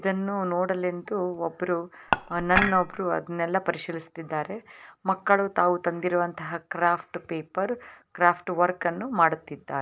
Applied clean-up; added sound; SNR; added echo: none; Dishes, pots, and pans / Chink, clink; 1 dB; none.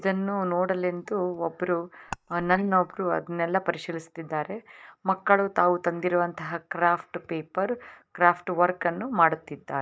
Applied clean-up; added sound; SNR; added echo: neural mask model DeepFilterNet 3.